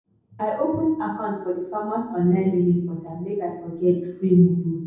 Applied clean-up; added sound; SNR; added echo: none; none; none; reverberation time 0.9 s.